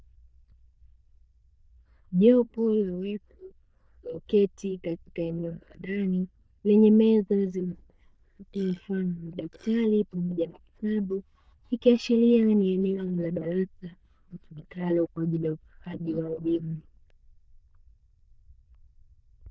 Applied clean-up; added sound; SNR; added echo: neural diffusion model UNIVERSE++.